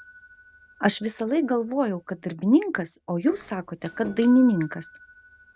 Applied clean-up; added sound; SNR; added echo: none; Doorbell; 15 dB; none.